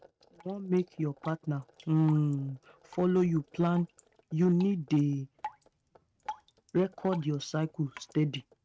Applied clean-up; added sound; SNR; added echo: neural mask model RNNoise.